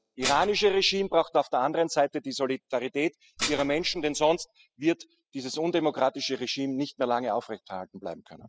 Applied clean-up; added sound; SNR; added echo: classical method spectral subtraction.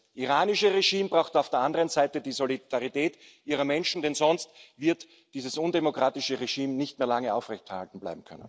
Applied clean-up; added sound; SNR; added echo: none; none; none; none.